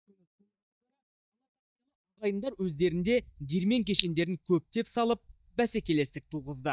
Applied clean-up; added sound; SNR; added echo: neural mask model DeepFilterNet 3.